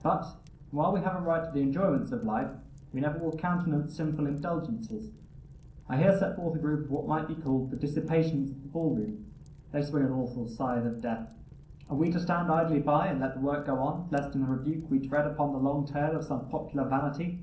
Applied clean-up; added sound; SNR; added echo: none; Fire; 19 dB; reverberation time 0.6 s.